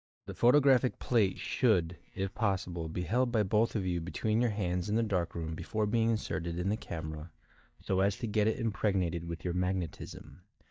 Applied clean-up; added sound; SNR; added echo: neural mask model DeepFilterNet 3.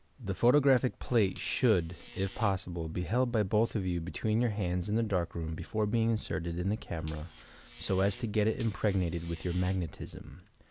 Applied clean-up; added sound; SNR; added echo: none; Buzz; 16 dB; none.